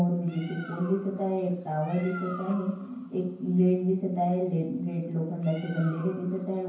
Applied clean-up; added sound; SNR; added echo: none; Bird; 19 dB; reverberation time 0.9 s.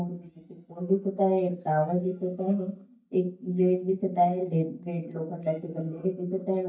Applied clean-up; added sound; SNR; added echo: neural mask model DeepFilterNet 3.